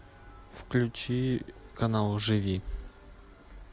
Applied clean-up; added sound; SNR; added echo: none; none; none; none.